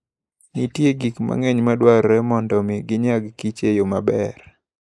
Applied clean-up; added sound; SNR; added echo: neural mask model Resemble Enhance denoiser.